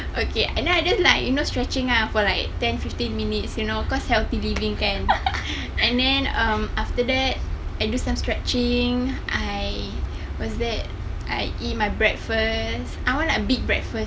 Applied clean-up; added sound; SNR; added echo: none; none; none; none.